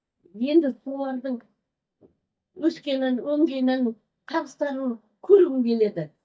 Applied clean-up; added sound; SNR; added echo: neural mask model DeepFilterNet 3.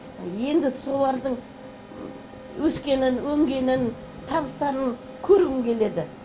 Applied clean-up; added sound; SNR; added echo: none; none; none; none.